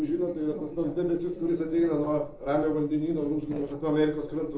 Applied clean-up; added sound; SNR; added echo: neural separator model SepFormer DNS4.